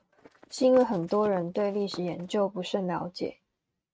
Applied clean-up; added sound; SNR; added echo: neural mask model RNNoise.